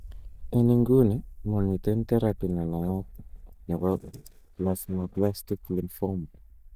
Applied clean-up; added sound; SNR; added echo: neural mask model DeepFilterNet 3.